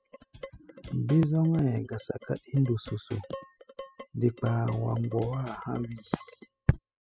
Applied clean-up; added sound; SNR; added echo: classical method spectral subtraction.